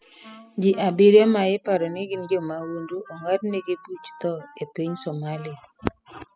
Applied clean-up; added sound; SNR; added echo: classical method spectral subtraction.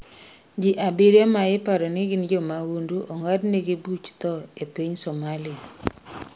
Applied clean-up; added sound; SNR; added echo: none; none; none; none.